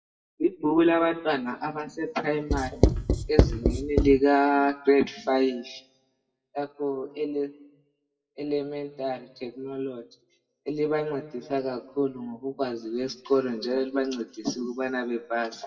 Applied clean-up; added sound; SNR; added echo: classical method WPE with log-MMSE.